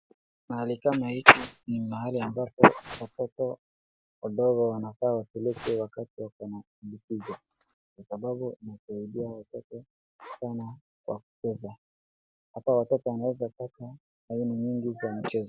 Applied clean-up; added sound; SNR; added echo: none; Zipper (clothing) + Whoosh, swoosh, swish; 15 dB; none.